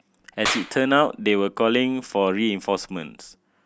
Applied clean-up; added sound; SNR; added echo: none; Clapping; 12 dB; none.